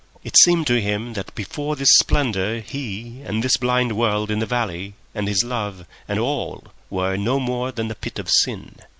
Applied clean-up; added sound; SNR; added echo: none; none; none; none.